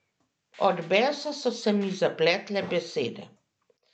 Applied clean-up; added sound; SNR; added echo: none; none; none; none.